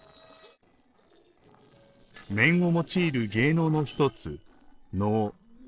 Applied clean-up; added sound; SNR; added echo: neural separator model SepFormer DNS4.